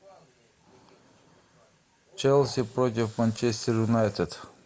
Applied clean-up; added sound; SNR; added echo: none; none; none; none.